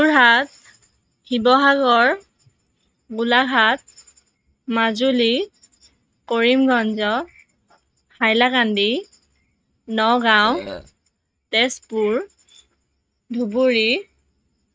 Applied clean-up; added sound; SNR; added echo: neural mask model RNNoise.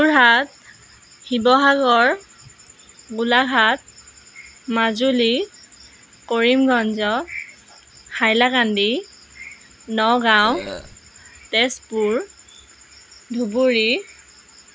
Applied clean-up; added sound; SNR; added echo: none; Burping, eructation; 12 dB; none.